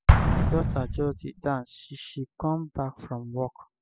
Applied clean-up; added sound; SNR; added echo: classical method spectral subtraction.